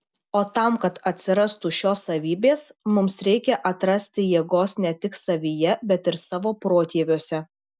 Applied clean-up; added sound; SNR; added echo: none; none; none; none.